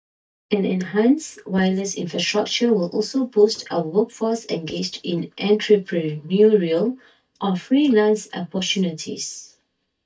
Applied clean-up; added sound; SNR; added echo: neural mask model DeepFilterNet 3.